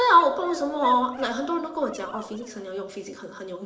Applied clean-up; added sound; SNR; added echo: neural separator model SepFormer DNS4.